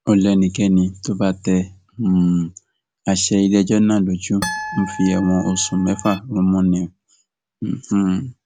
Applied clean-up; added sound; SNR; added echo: none; Harp; 11 dB; none.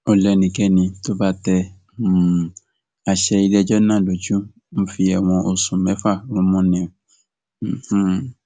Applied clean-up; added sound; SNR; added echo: none; none; none; none.